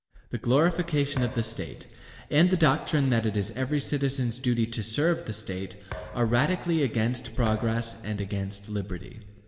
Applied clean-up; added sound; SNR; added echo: none; Thump, thud; 15 dB; reverberation time 1.7 s.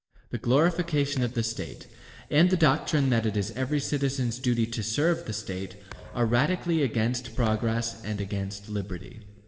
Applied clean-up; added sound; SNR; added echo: neural separator model SepFormer DNS4.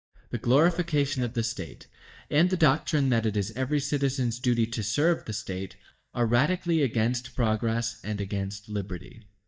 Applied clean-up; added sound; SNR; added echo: neural mask model DeepFilterNet 3.